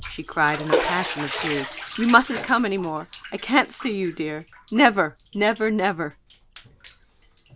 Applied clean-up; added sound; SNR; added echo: none; Bathtub (filling or washing); 9 dB; none.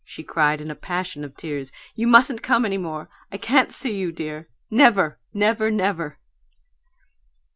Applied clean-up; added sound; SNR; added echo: none; none; none; none.